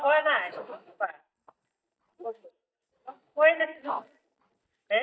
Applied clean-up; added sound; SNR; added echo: neural mask model DeepFilterNet 3.